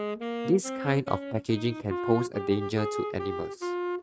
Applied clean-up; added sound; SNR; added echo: neural mask model RNNoise.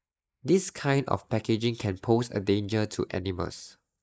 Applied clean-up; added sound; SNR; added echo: neural mask model Resemble Enhance denoiser.